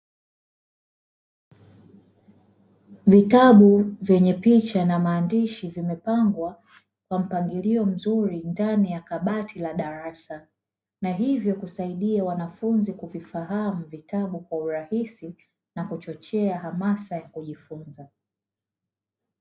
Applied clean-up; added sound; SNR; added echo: none; none; none; none.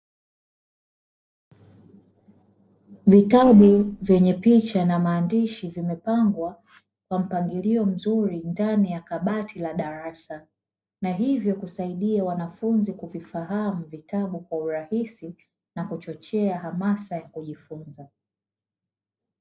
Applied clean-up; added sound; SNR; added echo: neural separator model SepFormer DNS4.